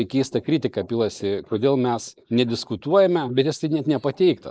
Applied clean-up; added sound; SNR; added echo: neural mask model Resemble Enhance denoiser.